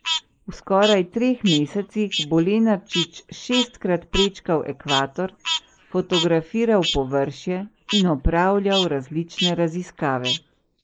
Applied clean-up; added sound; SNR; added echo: neural mask model Resemble Enhance denoiser.